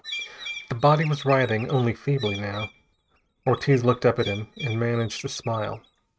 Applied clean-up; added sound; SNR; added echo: neural mask model RNNoise.